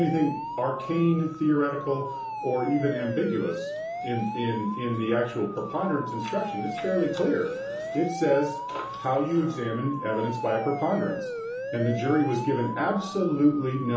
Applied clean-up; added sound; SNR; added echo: none; Siren; 8 dB; reverberation time 1.2 s.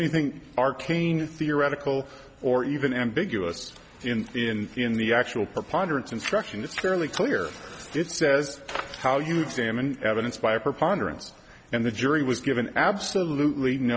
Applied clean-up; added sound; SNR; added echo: none; none; none; none.